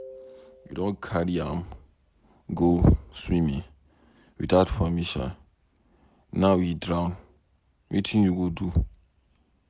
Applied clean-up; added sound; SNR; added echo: none; none; none; none.